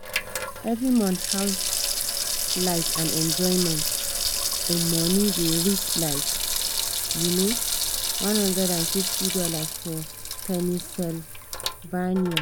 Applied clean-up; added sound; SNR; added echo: none; Sink (filling or washing) / Water tap, faucet; 0 dB; none.